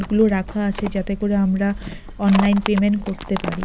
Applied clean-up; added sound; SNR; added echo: none; Livestock, farm animals, working animals; 11 dB; none.